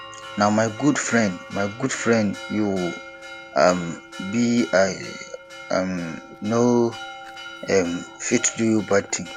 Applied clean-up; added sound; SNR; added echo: none; Church bell; 16 dB; none.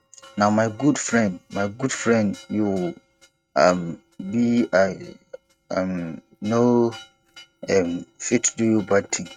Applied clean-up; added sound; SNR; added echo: neural mask model RNNoise.